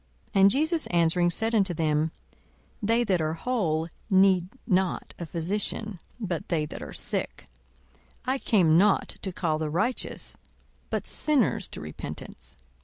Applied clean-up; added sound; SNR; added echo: none; none; none; none.